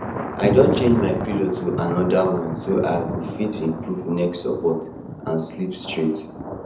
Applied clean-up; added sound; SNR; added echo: none; Thunder; 6 dB; reverberation time 0.7 s.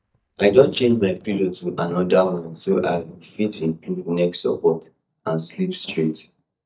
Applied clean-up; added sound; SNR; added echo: neural mask model DeepFilterNet 3.